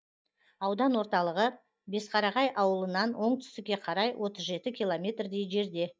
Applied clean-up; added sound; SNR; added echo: neural mask model DeepFilterNet 3.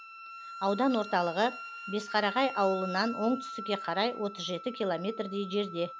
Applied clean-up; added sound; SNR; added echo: none; Wind instrument, woodwind instrument; 11 dB; none.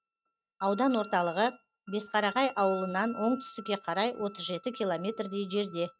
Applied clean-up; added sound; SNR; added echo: neural mask model RNNoise.